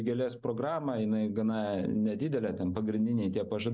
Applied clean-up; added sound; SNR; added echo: neural mask model Resemble Enhance denoiser.